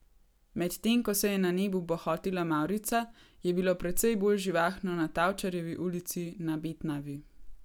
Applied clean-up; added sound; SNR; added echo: none; none; none; none.